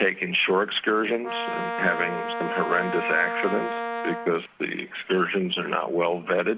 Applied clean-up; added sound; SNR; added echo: none; Brass instrument; 5 dB; none.